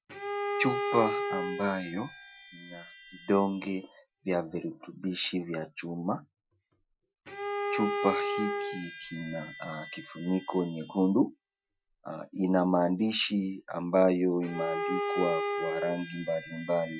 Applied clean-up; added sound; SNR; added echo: classical method Wiener filter.